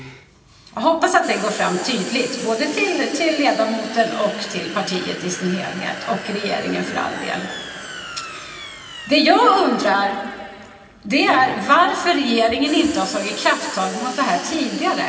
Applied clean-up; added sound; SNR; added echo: none; Domestic sounds, home sounds; 13 dB; reverberation time 2.3 s.